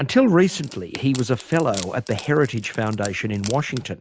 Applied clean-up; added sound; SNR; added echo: none; Wood; 17 dB; none.